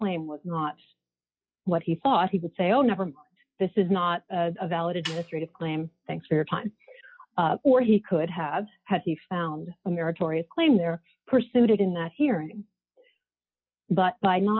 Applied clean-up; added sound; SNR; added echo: classical method log-MMSE.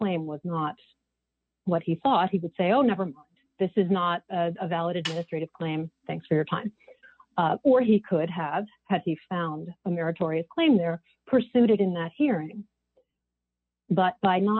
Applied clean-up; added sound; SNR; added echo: neural mask model RNNoise.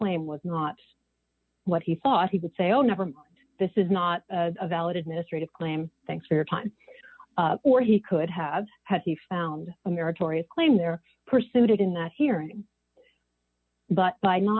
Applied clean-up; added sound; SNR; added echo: none; none; none; none.